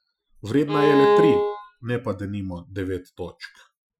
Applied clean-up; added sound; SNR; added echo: classical method Wiener filter.